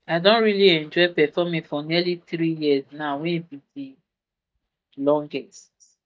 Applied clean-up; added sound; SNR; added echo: neural mask model DeepFilterNet 3.